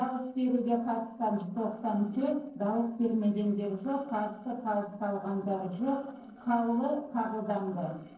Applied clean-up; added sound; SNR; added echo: neural separator model SepFormer DNS4.